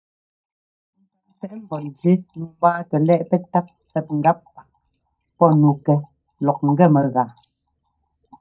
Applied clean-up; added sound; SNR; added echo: neural mask model DeepFilterNet 3.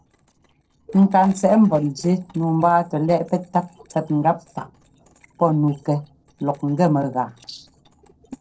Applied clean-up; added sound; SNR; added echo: neural separator model SepFormer DNS4.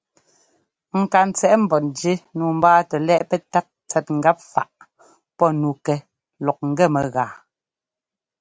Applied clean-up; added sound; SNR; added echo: none; none; none; none.